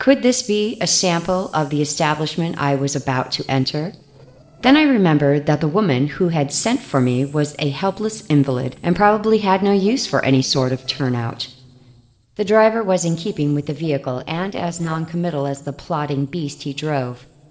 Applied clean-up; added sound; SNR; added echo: neural separator model SepFormer DNS4.